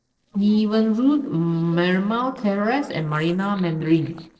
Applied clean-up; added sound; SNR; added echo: neural separator model SepFormer DNS4.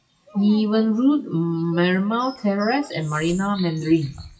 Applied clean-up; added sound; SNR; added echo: classical method WPE with log-MMSE.